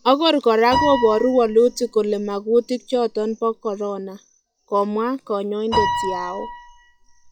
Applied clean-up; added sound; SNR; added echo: classical method log-MMSE.